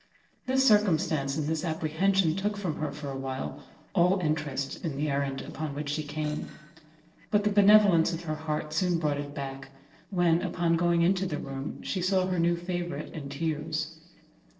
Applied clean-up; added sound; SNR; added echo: neural separator model SepFormer DNS4.